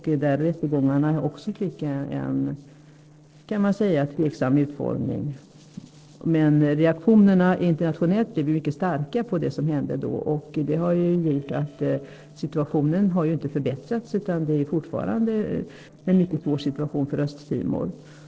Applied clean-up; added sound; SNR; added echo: neural separator model SepFormer DNS4.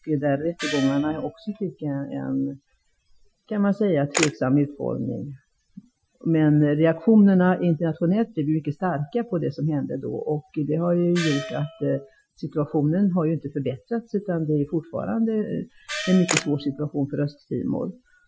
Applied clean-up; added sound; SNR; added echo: classical method Wiener filter.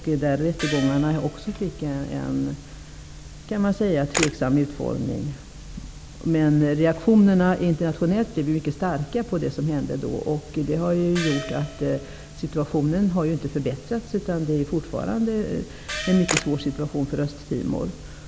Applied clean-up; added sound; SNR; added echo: none; Camera + Gong; 10 dB; none.